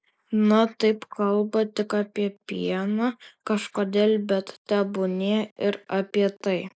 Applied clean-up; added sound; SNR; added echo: neural mask model Resemble Enhance denoiser.